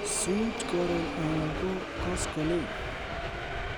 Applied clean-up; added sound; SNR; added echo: none; Subway, metro, underground; 1 dB; none.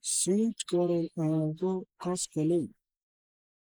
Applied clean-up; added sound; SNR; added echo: neural mask model Resemble Enhance denoiser.